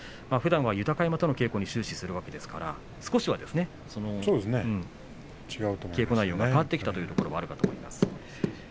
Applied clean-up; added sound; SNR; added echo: none; none; none; none.